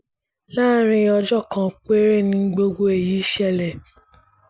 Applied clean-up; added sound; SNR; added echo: none; none; none; none.